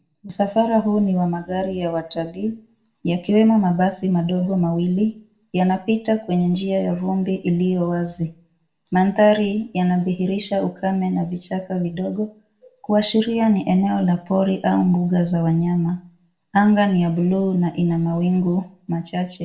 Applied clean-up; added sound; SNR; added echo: none; none; none; reverberation time 0.4 s.